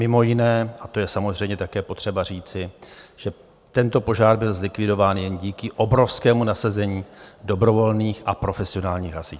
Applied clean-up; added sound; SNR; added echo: none; none; none; none.